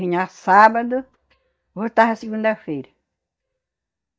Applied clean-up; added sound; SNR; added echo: neural mask model DeepFilterNet 3.